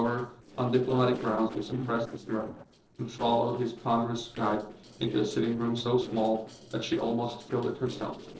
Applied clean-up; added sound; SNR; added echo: neural separator model SepFormer DNS4.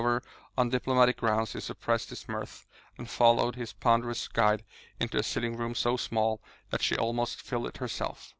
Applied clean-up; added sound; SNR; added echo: none; none; none; none.